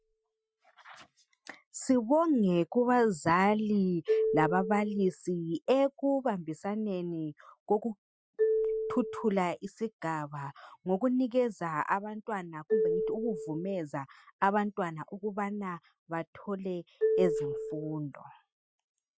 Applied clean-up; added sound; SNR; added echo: classical method Wiener filter.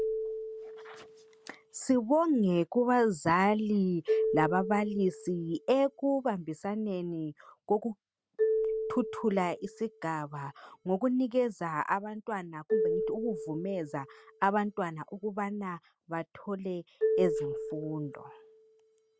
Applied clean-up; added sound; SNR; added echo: none; Marimba, xylophone; 5 dB; none.